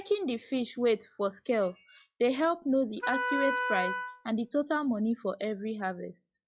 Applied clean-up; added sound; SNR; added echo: classical method log-MMSE.